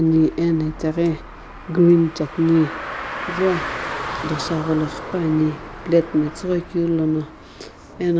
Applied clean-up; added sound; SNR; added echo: none; Car; 11 dB; none.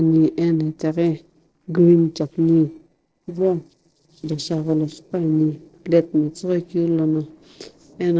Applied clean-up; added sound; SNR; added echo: neural separator model SepFormer DNS4.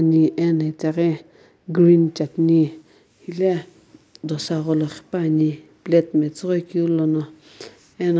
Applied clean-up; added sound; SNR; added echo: none; none; none; none.